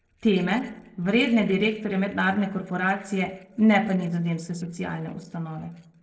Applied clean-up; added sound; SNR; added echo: neural separator model SepFormer DNS4.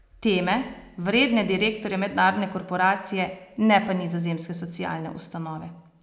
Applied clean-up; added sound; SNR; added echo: none; none; none; none.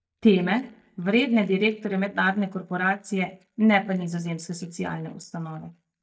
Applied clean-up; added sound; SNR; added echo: neural mask model DeepFilterNet 3.